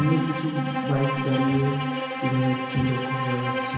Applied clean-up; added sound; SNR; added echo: none; Bowed string instrument; 3 dB; reverberation time 1.0 s.